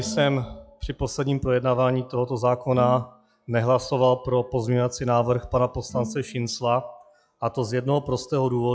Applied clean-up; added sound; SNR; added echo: classical method log-MMSE.